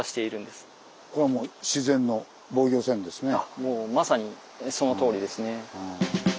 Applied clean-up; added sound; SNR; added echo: none; none; none; none.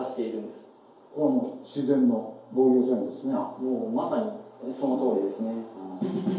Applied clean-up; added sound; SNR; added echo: none; none; none; reverberation time 2.4 s.